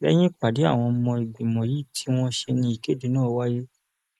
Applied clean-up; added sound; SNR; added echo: neural mask model Resemble Enhance denoiser.